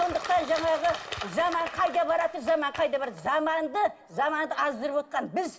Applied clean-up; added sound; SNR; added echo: none; none; none; reverberation time 1.6 s.